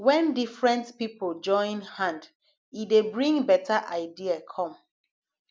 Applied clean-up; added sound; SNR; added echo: none; none; none; none.